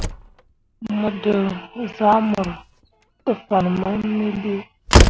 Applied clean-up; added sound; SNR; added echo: none; Slam; 1 dB; none.